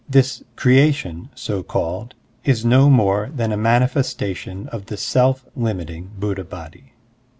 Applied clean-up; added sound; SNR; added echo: none; none; none; none.